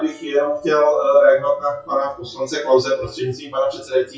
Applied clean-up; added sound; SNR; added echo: classical method WPE with log-MMSE.